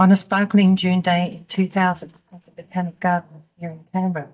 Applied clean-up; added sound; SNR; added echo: neural mask model DeepFilterNet 3.